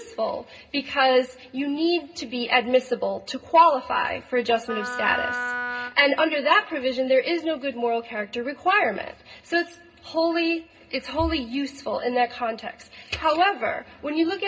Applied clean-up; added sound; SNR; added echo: none; Wind instrument, woodwind instrument; 7 dB; reverberation time 0.2 s.